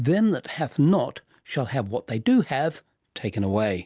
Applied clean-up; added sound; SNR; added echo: none; none; none; none.